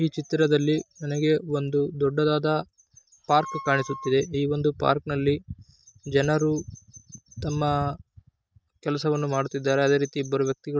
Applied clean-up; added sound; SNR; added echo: neural mask model RNNoise.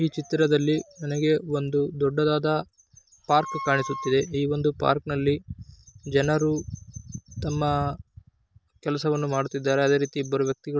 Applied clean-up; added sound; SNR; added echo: none; Wind instrument, woodwind instrument; 11 dB; none.